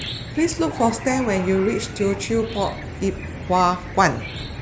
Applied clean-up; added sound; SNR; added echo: none; Cricket / Chicken, rooster; 9 dB; none.